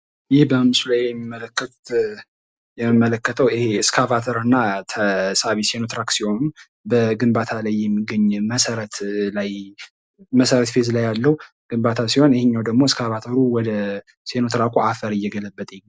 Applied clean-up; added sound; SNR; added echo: none; none; none; none.